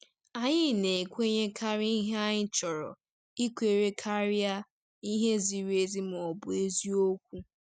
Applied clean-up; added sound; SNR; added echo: none; none; none; none.